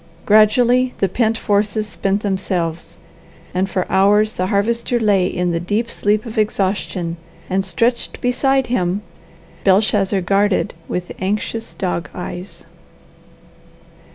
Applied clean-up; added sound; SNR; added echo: none; none; none; none.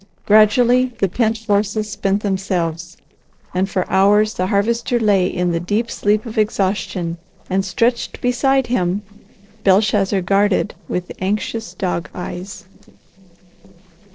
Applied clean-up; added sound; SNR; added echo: neural separator model SepFormer DNS4.